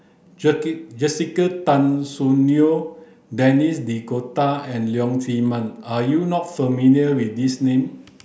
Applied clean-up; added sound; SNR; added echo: none; none; none; none.